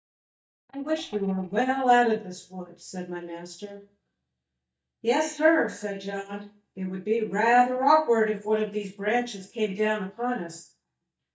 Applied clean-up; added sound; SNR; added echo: neural mask model DeepFilterNet 3.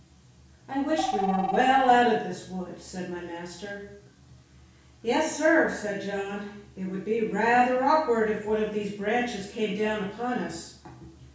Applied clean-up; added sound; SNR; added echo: none; Telephone; 6 dB; reverberation time 0.6 s.